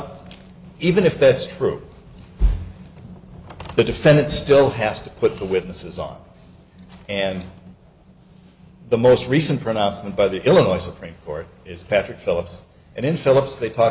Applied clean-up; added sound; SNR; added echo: none; none; none; none.